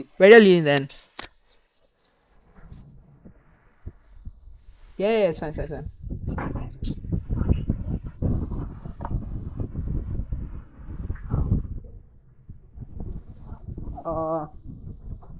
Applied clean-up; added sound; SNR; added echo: neural mask model Resemble Enhance denoiser.